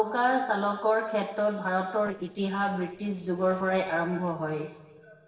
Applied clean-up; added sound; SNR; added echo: neural separator model SepFormer DNS4.